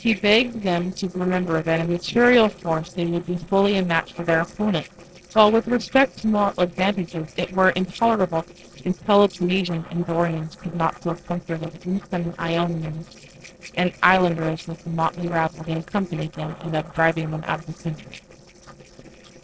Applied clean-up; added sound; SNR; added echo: neural separator model SepFormer DNS4.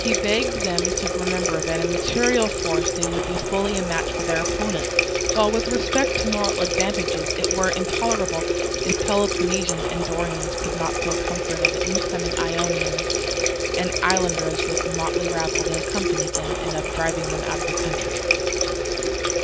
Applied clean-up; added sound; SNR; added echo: none; Water tap, faucet; -3 dB; none.